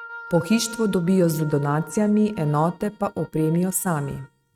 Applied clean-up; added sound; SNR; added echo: neural mask model RNNoise.